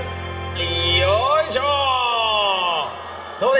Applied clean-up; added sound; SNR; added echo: none; none; none; reverberation time 2.7 s.